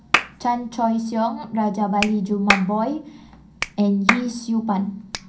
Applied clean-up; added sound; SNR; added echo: none; Clapping; 5 dB; reverberation time 0.3 s.